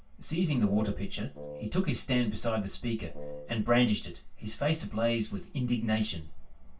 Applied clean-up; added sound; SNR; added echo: none; Wind instrument, woodwind instrument; 14 dB; reverberation time 0.2 s.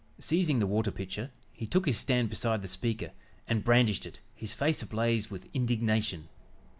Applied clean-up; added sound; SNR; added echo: none; none; none; none.